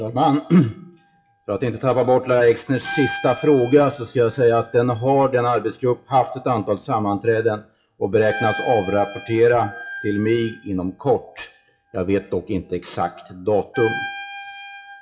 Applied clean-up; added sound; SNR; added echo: classical method WPE with log-MMSE.